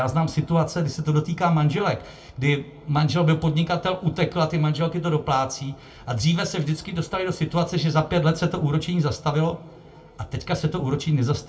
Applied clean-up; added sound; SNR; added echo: none; none; none; reverberation time 0.2 s.